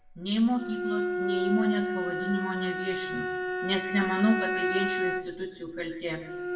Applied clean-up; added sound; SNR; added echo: none; Bowed string instrument; 1 dB; reverberation time 0.6 s.